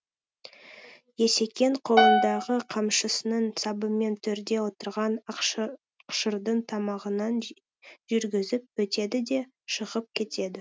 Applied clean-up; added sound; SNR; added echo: neural mask model RNNoise.